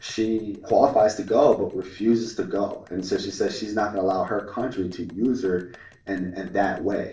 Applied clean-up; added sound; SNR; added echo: neural separator model SepFormer DNS4.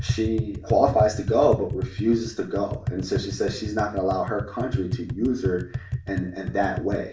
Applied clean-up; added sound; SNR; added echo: none; Tap; 6 dB; reverberation time 0.3 s.